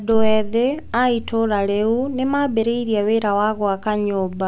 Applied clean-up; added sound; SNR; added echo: none; none; none; none.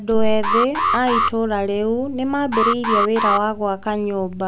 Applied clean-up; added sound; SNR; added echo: none; Alarm; 3 dB; none.